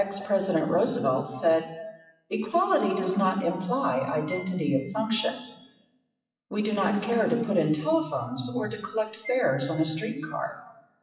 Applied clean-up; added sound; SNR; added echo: classical method WPE with log-MMSE.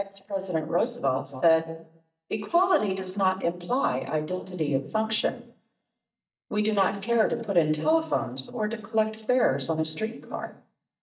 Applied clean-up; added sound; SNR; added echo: neural mask model DeepFilterNet 3.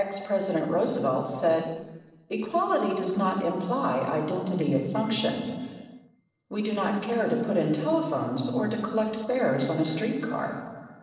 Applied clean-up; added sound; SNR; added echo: neural separator model SepFormer DNS4.